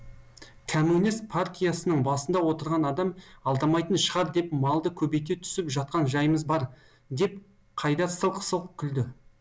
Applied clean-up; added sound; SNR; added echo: none; none; none; none.